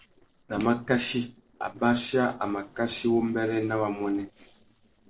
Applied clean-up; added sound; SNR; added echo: neural separator model SepFormer DNS4.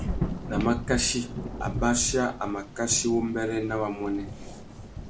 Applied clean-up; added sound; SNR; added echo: none; Thunder / Rain; 6 dB; none.